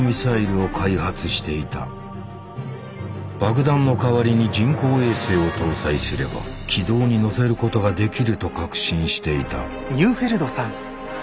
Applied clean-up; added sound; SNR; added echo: none; none; none; none.